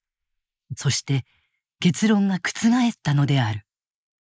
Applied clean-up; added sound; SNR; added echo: neural mask model Resemble Enhance denoiser.